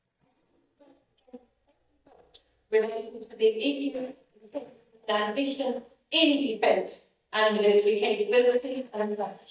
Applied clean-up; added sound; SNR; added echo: neural mask model DeepFilterNet 3.